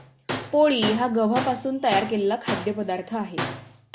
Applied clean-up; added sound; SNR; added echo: none; Tools; 9 dB; none.